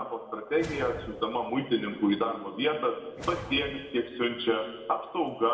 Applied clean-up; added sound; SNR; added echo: none; Whoosh, swoosh, swish; 16 dB; reverberation time 1.4 s.